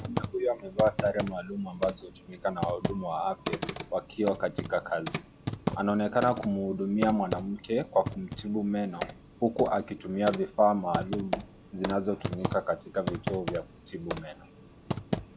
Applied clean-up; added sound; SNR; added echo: none; Computer keyboard; 6 dB; none.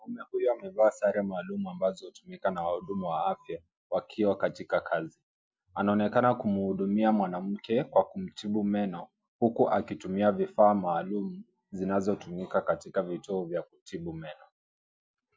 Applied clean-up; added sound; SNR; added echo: none; none; none; none.